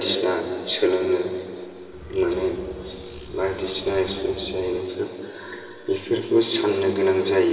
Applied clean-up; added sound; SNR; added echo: none; Bird; 18 dB; reverberation time 2.8 s.